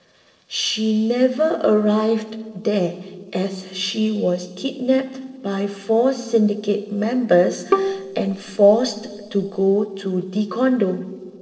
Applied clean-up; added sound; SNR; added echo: neural separator model SepFormer DNS4.